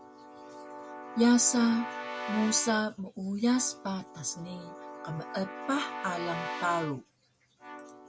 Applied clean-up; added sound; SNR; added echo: none; Keyboard (musical) / Brass instrument; 10 dB; none.